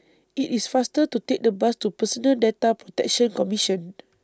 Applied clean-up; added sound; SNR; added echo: none; none; none; none.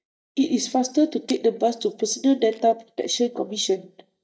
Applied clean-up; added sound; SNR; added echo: neural mask model DeepFilterNet 3.